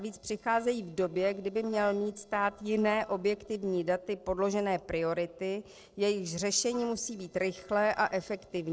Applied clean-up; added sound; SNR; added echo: neural separator model SepFormer DNS4.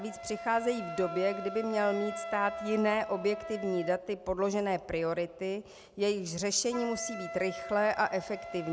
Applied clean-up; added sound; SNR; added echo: none; Wind instrument, woodwind instrument; 10 dB; none.